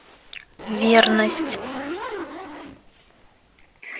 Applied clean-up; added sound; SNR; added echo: none; Zipper (clothing); 8 dB; none.